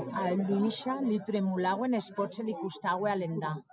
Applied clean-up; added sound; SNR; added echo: none; none; none; none.